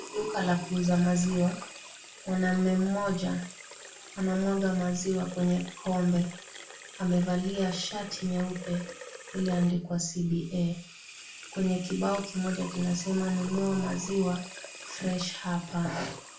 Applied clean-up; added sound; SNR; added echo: none; Sink (filling or washing) / Water tap, faucet; 15 dB; reverberation time 0.4 s.